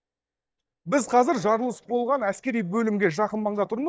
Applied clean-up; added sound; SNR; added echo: neural mask model DeepFilterNet 3.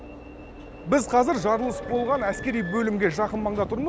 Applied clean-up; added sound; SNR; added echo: none; Applause / Crowd / Cheering + Alarm / Engine / Train; 13 dB; none.